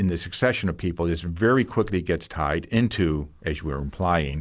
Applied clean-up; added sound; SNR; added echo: none; none; none; none.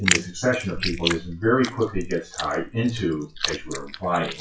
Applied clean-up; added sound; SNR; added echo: classical method WPE with log-MMSE.